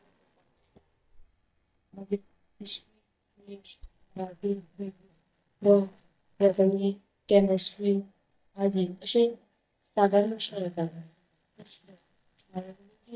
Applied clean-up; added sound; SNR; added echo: neural mask model DeepFilterNet 3.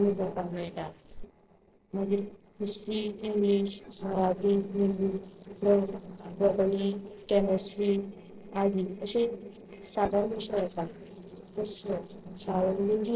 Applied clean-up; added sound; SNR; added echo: neural separator model SepFormer DNS4.